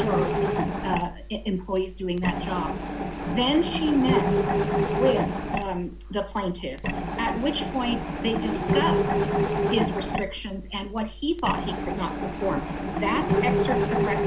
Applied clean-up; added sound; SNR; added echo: none; Mechanisms; -2 dB; none.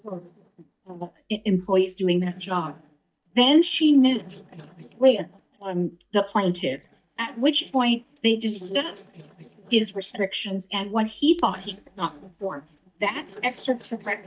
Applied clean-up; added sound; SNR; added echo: neural mask model DeepFilterNet 3.